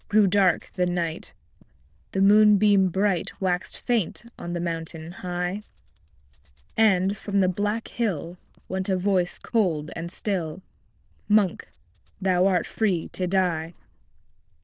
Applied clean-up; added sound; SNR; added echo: neural diffusion model UNIVERSE++.